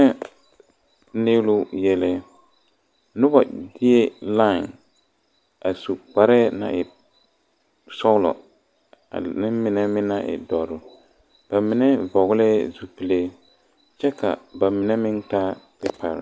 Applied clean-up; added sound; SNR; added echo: none; none; none; none.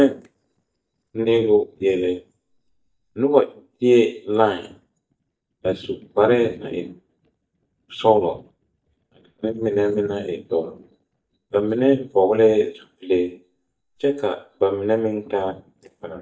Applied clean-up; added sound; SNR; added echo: neural mask model DeepFilterNet 3.